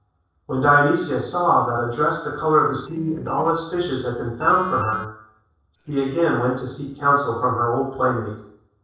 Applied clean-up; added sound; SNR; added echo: neural separator model SepFormer DNS4.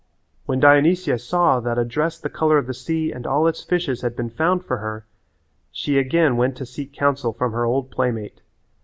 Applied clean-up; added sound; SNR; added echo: none; none; none; none.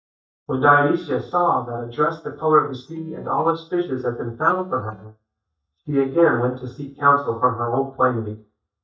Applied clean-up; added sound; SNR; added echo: neural mask model DeepFilterNet 3.